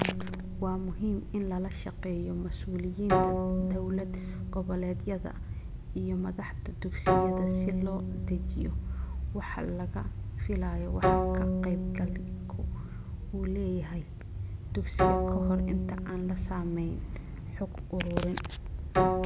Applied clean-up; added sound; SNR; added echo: none; Bowed string instrument; 1 dB; none.